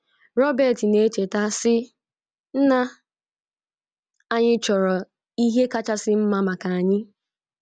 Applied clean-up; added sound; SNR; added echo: none; none; none; none.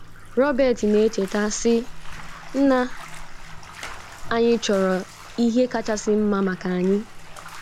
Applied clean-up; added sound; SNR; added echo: none; Bathtub (filling or washing); 12 dB; none.